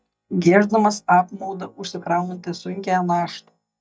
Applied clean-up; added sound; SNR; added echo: neural mask model DeepFilterNet 3.